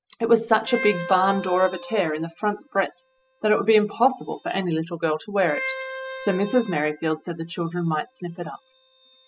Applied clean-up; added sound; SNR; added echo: classical method spectral subtraction.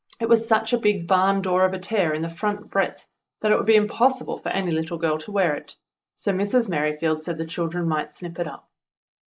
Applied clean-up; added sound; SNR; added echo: neural mask model Resemble Enhance denoiser.